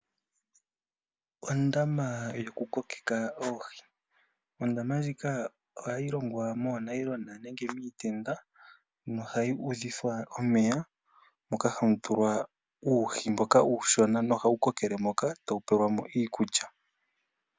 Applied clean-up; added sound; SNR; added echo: none; none; none; none.